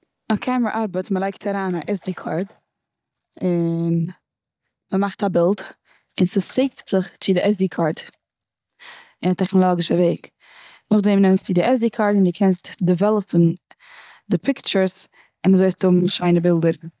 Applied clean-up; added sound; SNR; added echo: neural mask model DeepFilterNet 3.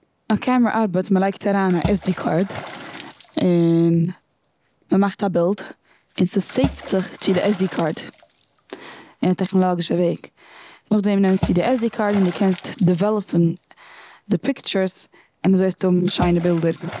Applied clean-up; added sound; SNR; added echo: none; Water / Splash, splatter; 15 dB; none.